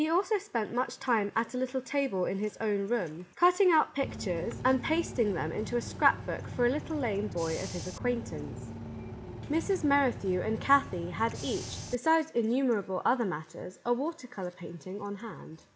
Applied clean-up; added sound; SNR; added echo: none; Bus / Engine; 10 dB; none.